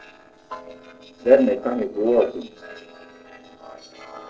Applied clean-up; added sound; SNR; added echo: neural separator model SepFormer DNS4.